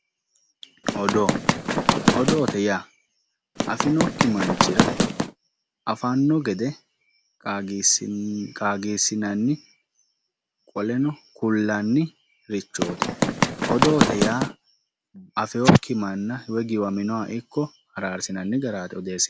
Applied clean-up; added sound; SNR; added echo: none; Run; -3 dB; none.